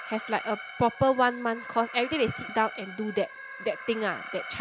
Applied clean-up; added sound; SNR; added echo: none; Alarm; 12 dB; none.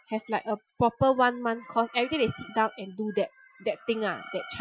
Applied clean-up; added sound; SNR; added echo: classical method Wiener filter.